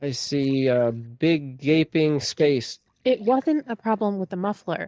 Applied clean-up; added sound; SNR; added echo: neural mask model DeepFilterNet 3.